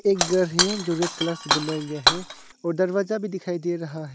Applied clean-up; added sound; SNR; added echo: none; Shatter; 0 dB; none.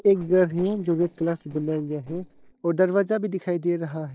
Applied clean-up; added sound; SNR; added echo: neural separator model SepFormer DNS4.